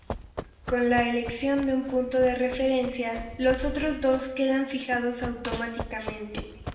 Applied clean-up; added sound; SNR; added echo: none; Run; 13 dB; reverberation time 0.8 s.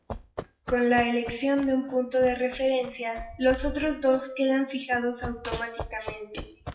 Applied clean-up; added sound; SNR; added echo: classical method WPE with log-MMSE.